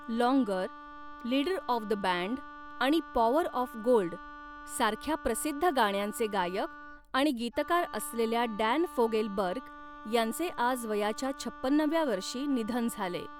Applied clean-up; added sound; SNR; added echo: none; Wind instrument, woodwind instrument; 16 dB; none.